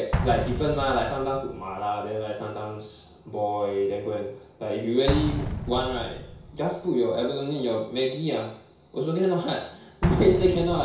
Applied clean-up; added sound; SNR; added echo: none; Explosion; 7 dB; reverberation time 0.6 s.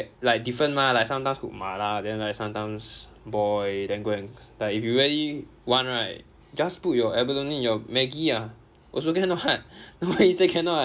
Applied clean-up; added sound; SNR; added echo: none; none; none; none.